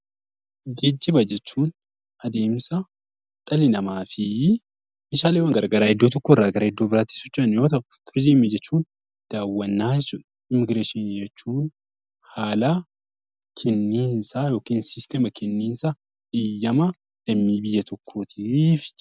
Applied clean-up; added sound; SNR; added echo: none; none; none; none.